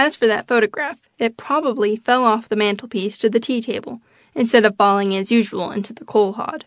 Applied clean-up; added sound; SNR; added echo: none; none; none; none.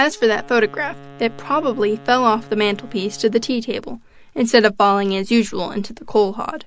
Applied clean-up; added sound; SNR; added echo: none; Chirp, tweet + Wind instrument, woodwind instrument; 18 dB; none.